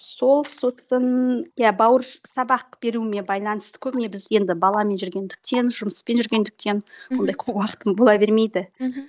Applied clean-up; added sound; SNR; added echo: neural mask model DeepFilterNet 3.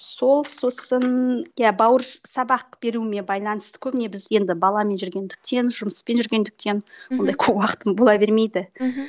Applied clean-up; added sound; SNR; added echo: none; none; none; none.